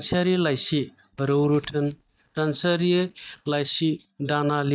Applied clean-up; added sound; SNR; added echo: neural mask model DeepFilterNet 3.